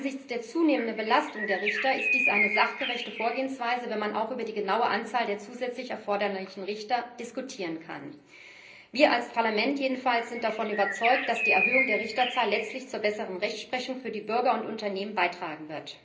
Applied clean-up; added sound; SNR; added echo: none; Bird; 2 dB; reverberation time 0.5 s.